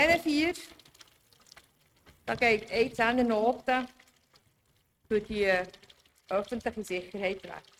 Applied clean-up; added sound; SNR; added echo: neural mask model RNNoise.